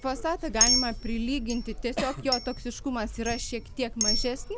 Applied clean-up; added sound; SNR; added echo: none; Chink, clink; 0 dB; none.